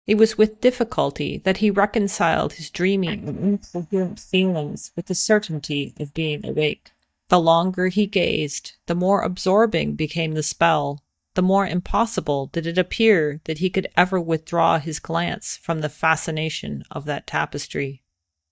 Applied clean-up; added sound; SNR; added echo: neural mask model DeepFilterNet 3.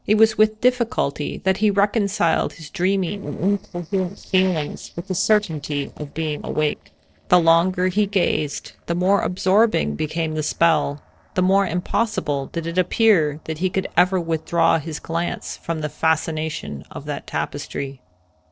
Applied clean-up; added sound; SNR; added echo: neural separator model SepFormer DNS4.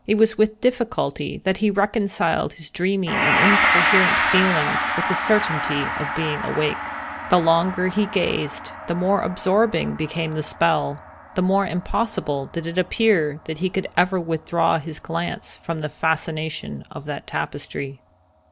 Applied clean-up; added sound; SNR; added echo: none; Gong; 5 dB; none.